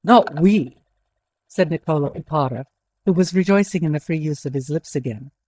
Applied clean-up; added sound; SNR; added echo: neural mask model DeepFilterNet 3.